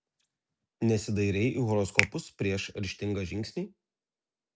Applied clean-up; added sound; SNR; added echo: none; Finger snapping; 4 dB; none.